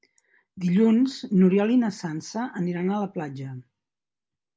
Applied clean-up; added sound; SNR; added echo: none; none; none; none.